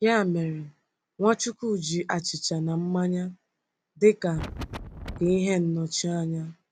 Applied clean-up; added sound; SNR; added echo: none; Wind; 9 dB; none.